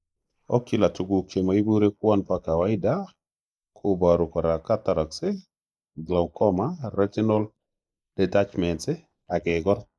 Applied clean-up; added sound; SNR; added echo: neural mask model Resemble Enhance denoiser.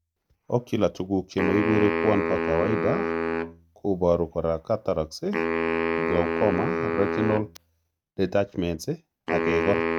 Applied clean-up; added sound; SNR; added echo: neural mask model RNNoise.